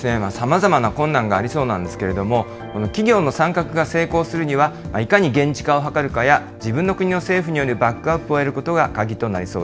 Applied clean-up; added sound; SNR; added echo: none; Brass instrument; 19 dB; none.